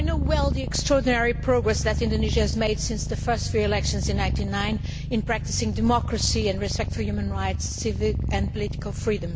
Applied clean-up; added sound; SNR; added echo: none; Purr; 1 dB; none.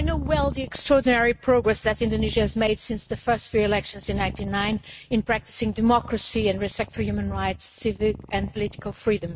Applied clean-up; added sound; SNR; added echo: neural mask model RNNoise.